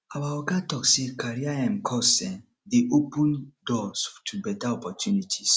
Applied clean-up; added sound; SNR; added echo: none; none; none; none.